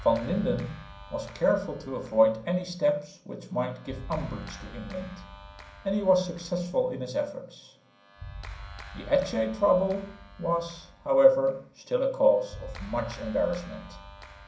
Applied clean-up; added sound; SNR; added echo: none; Clapping; 17 dB; reverberation time 0.6 s.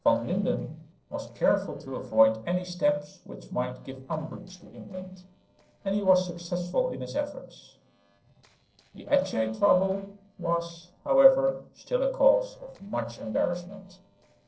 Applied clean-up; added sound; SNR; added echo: neural separator model SepFormer DNS4.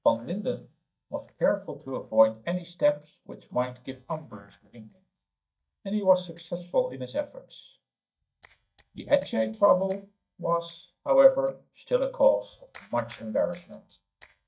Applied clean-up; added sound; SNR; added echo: neural mask model DeepFilterNet 3.